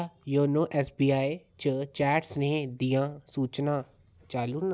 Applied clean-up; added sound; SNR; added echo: none; none; none; none.